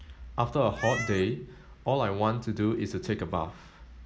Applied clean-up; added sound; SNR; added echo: none; Meow; 12 dB; none.